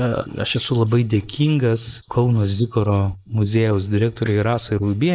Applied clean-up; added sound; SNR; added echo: neural mask model Resemble Enhance denoiser.